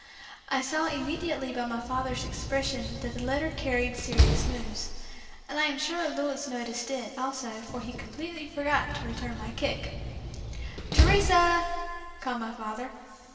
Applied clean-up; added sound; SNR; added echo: none; Slam; 1 dB; reverberation time 2.3 s.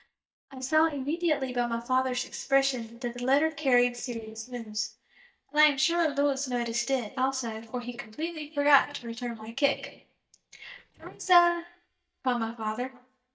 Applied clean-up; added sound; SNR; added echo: neural mask model DeepFilterNet 3.